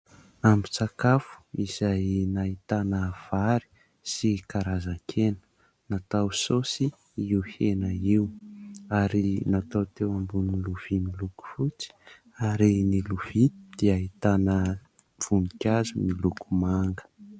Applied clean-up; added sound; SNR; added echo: none; none; none; none.